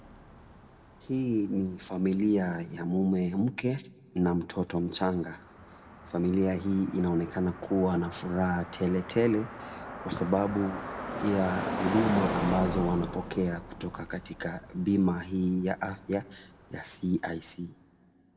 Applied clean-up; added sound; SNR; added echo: none; Car passing by; 10 dB; reverberation time 1.5 s.